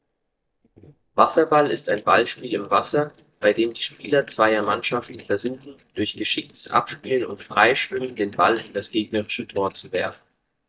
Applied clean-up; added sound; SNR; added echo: neural mask model DeepFilterNet 3.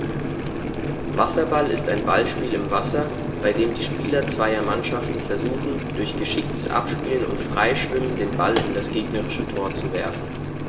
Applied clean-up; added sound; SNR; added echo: none; Boiling; 2 dB; reverberation time 1.4 s.